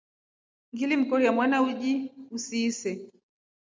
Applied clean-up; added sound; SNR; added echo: none; none; none; none.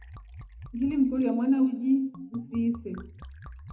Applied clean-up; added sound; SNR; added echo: none; Liquid; 18 dB; reverberation time 0.3 s.